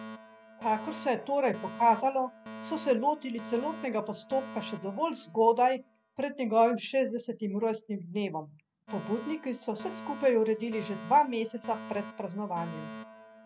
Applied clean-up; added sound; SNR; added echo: none; Alarm; 15 dB; none.